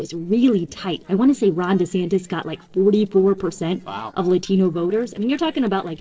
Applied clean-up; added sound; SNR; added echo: neural separator model SepFormer DNS4.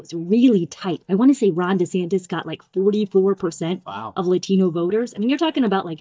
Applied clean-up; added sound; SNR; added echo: neural mask model DeepFilterNet 3.